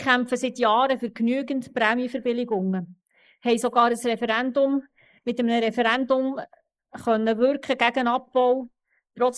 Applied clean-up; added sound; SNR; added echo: neural mask model Resemble Enhance denoiser.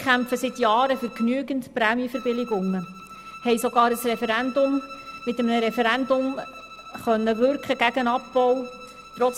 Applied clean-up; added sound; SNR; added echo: none; Bowed string instrument; 18 dB; none.